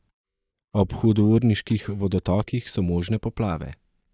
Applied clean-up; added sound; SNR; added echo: neural mask model DeepFilterNet 3.